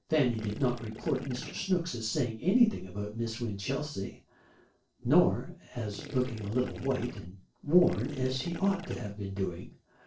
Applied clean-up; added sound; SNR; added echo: neural separator model SepFormer DNS4.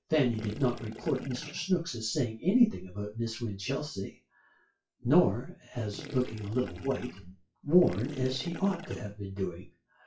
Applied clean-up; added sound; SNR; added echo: classical method WPE with log-MMSE.